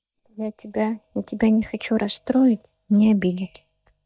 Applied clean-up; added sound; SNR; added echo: neural mask model DeepFilterNet 3.